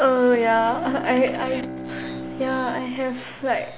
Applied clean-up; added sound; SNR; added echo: none; Bowed string instrument; 11 dB; none.